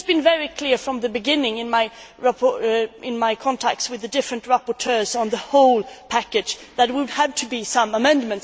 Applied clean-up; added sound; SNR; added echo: none; none; none; none.